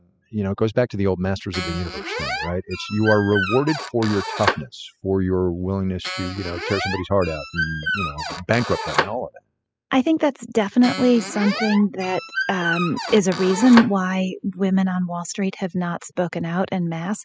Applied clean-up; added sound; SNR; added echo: classical method spectral subtraction.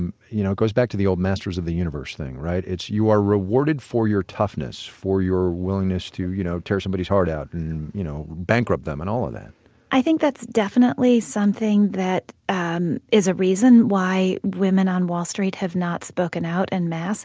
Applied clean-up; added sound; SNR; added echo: none; none; none; none.